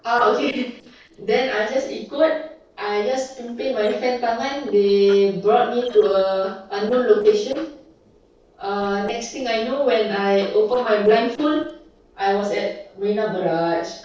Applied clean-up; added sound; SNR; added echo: neural separator model SepFormer DNS4.